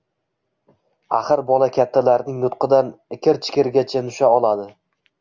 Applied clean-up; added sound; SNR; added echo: none; none; none; none.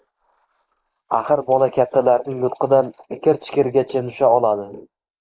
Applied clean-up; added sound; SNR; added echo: neural mask model Resemble Enhance denoiser.